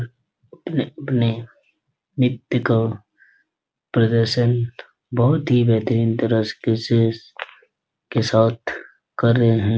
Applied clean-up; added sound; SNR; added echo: none; none; none; none.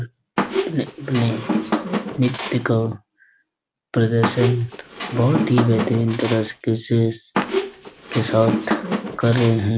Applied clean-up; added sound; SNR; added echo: none; Squeak; 3 dB; none.